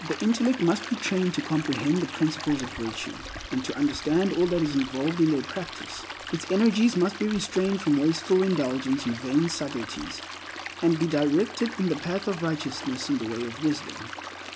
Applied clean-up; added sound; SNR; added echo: none; Stream; 12 dB; none.